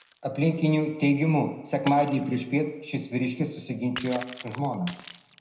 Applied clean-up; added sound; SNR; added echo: none; Shatter; 16 dB; reverberation time 0.8 s.